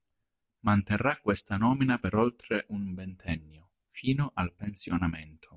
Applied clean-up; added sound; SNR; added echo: none; none; none; none.